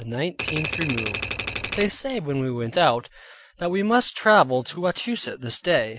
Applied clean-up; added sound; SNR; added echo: none; Typewriter; 6 dB; none.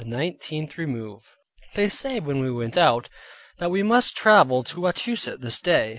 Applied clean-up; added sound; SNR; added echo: none; none; none; none.